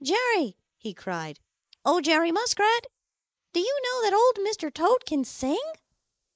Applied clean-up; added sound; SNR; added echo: neural mask model Resemble Enhance denoiser.